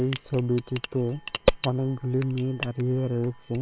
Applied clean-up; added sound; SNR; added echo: neural separator model SepFormer WHAM!.